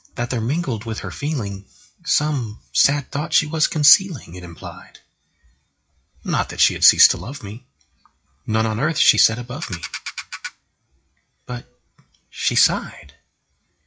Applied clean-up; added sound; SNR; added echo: classical method WPE with log-MMSE.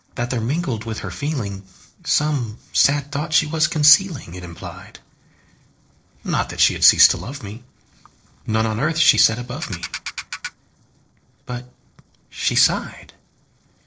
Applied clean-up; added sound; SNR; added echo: neural separator model SepFormer DNS4.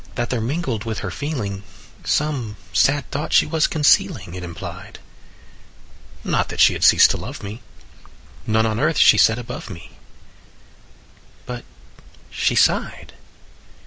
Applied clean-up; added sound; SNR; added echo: none; none; none; none.